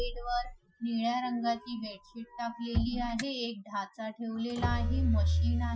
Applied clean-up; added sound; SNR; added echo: classical method Wiener filter.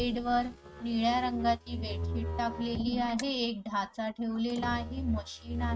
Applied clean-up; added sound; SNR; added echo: neural mask model RNNoise.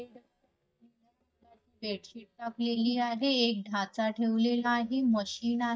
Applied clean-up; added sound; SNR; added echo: neural mask model DeepFilterNet 3.